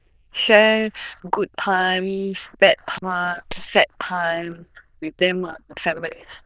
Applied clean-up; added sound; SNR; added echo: neural diffusion model UNIVERSE++.